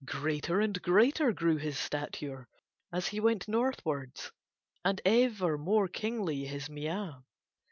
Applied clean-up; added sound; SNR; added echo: none; none; none; none.